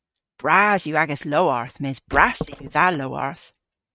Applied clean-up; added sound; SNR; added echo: neural mask model RNNoise.